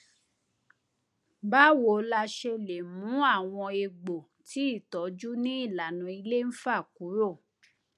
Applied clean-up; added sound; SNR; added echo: none; none; none; none.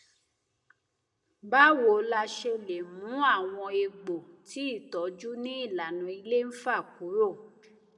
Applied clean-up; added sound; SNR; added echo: none; none; none; reverberation time 0.9 s.